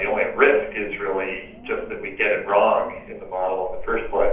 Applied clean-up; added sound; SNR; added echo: none; Wind; 11 dB; reverberation time 0.6 s.